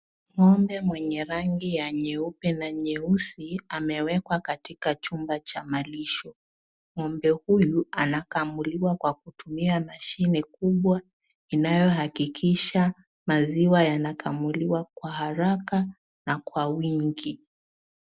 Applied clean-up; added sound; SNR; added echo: none; none; none; none.